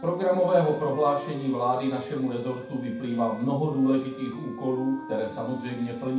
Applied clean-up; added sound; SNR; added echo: none; Wind instrument, woodwind instrument; 14 dB; reverberation time 0.6 s.